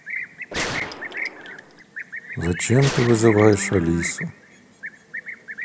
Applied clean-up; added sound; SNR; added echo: none; Gunshot, gunfire + Livestock, farm animals, working animals; 8 dB; none.